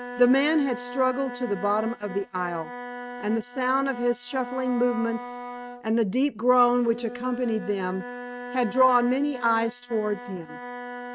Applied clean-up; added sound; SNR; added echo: neural mask model RNNoise.